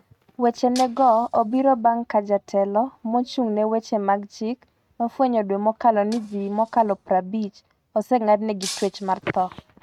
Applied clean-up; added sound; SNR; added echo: neural mask model RNNoise.